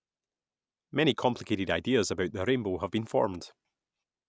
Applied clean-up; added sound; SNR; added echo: none; none; none; none.